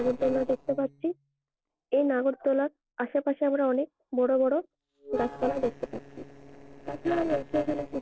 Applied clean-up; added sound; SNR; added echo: neural separator model SepFormer DNS4.